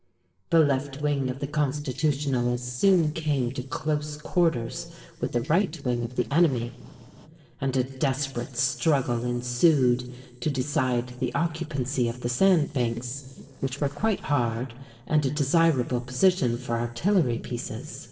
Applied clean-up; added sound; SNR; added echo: neural separator model SepFormer DNS4.